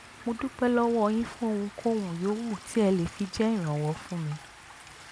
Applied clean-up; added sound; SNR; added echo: none; Sink (filling or washing) / Water tap, faucet + Stream; 18 dB; none.